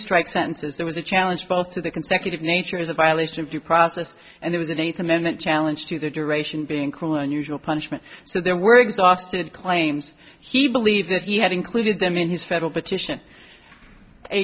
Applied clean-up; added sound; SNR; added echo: none; none; none; none.